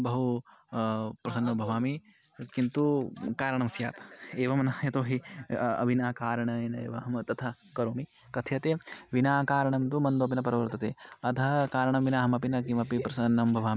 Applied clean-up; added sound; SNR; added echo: none; none; none; none.